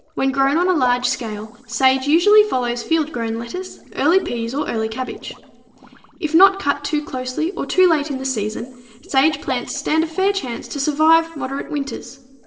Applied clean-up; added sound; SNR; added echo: neural separator model SepFormer DNS4.